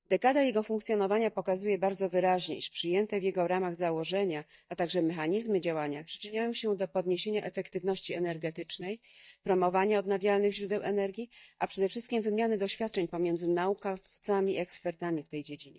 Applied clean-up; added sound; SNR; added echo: neural mask model DeepFilterNet 3.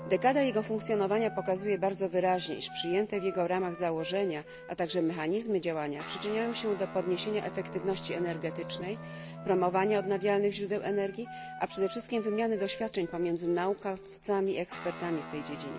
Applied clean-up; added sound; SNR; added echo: none; Guitar + Wind instrument, woodwind instrument; 13 dB; none.